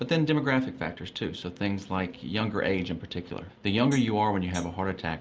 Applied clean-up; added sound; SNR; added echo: none; Hi-hat; 17 dB; none.